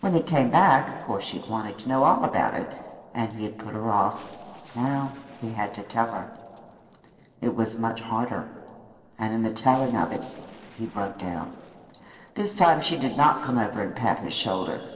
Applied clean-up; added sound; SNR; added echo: neural separator model SepFormer DNS4.